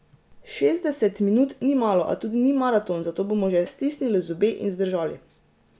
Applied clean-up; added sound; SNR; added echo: none; none; none; none.